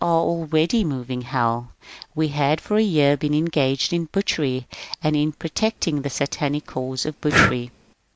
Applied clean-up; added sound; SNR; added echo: none; Breathing; 5 dB; none.